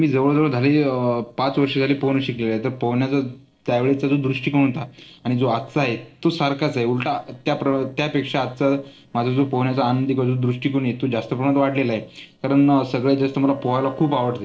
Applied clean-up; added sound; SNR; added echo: neural separator model SepFormer DNS4.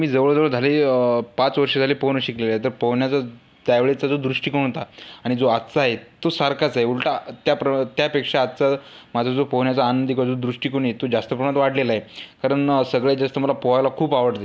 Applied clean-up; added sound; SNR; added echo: none; none; none; none.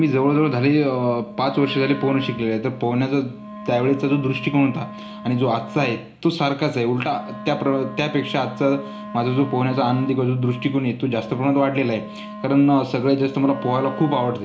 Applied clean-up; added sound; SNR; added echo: none; Wind instrument, woodwind instrument; 14 dB; reverberation time 0.4 s.